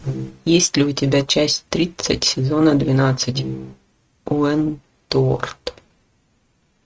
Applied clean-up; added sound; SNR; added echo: neural mask model RNNoise.